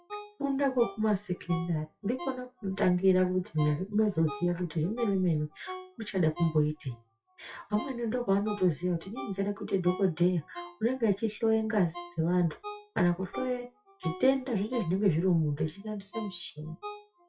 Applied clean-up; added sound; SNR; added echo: classical method WPE with log-MMSE.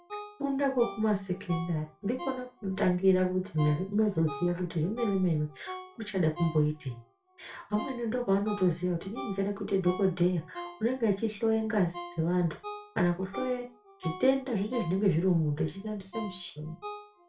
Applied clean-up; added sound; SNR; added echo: none; Ringtone; 15 dB; reverberation time 0.3 s.